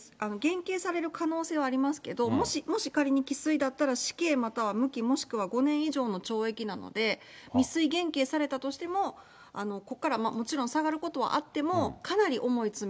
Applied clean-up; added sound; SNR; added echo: none; none; none; none.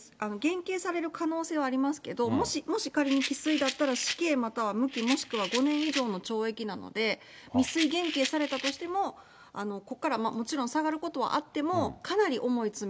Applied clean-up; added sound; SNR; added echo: none; Rattle; 8 dB; none.